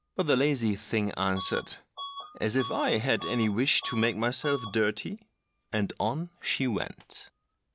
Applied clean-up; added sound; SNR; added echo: none; Bus / Alarm; 15 dB; none.